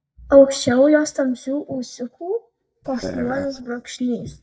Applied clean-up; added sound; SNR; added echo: neural mask model DeepFilterNet 3.